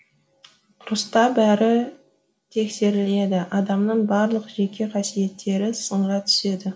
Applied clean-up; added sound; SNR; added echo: none; none; none; none.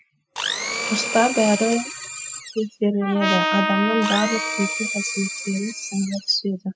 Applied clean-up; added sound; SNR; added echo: classical method spectral subtraction.